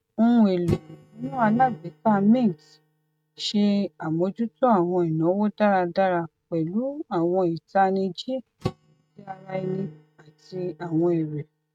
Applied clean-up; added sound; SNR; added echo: neural mask model RNNoise.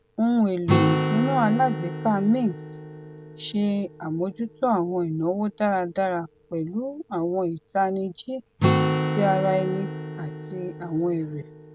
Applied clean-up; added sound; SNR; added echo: none; Acoustic guitar; 4 dB; none.